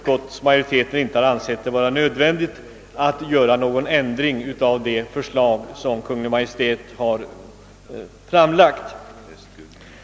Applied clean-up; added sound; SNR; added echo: none; none; none; none.